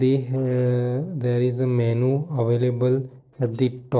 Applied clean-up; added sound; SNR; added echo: neural separator model SepFormer DNS4.